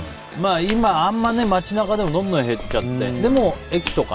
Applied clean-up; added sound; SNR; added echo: none; Walk, footsteps; 12 dB; none.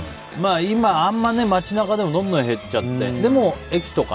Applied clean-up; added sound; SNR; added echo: none; none; none; none.